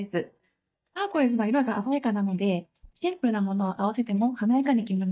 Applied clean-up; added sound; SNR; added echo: neural mask model DeepFilterNet 3.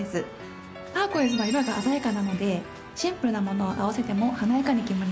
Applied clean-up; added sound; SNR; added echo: none; none; none; none.